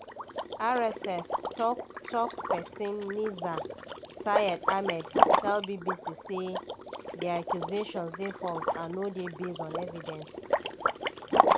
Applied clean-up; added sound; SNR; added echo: none; Liquid; -2 dB; none.